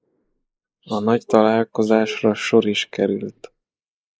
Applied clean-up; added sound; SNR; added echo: neural mask model Resemble Enhance denoiser.